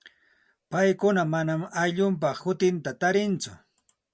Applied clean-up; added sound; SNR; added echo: none; none; none; none.